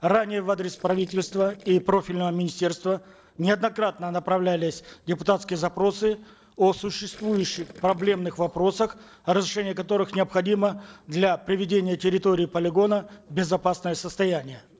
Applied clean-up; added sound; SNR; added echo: neural separator model SepFormer DNS4.